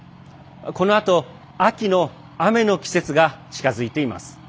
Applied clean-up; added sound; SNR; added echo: none; none; none; none.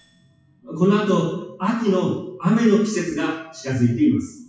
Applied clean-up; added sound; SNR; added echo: classical method WPE with log-MMSE.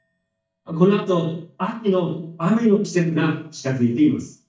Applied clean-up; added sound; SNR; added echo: neural mask model DeepFilterNet 3.